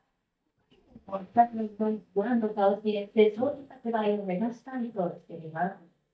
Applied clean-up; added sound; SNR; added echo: neural mask model DeepFilterNet 3.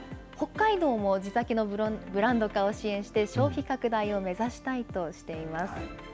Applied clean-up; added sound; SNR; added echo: none; none; none; none.